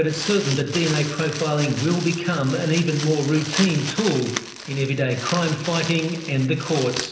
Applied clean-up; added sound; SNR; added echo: none; Crumpling, crinkling; 10 dB; reverberation time 0.9 s.